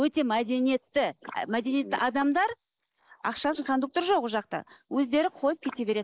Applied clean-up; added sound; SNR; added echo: neural mask model Resemble Enhance denoiser.